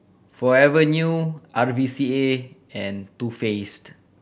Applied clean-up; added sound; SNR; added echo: none; none; none; none.